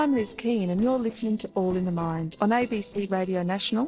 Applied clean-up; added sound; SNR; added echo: neural separator model SepFormer DNS4.